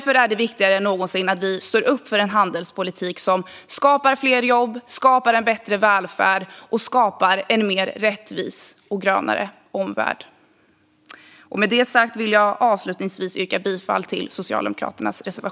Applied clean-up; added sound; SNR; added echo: none; none; none; none.